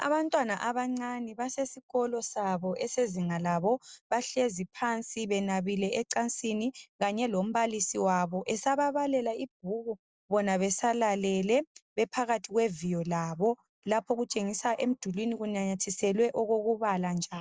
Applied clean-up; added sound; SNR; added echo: none; none; none; none.